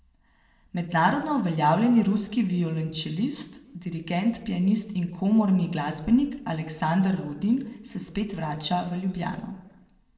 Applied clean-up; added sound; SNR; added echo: none; none; none; reverberation time 0.7 s.